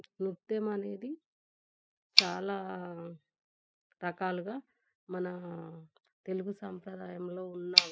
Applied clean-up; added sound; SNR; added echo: classical method spectral subtraction.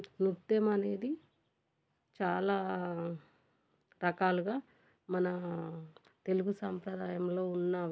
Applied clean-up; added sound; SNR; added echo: none; none; none; none.